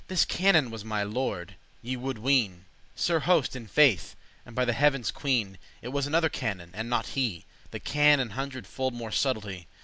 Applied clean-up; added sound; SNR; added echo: none; none; none; none.